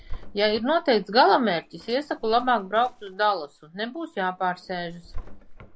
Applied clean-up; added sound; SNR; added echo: none; Drawer open or close; 14 dB; none.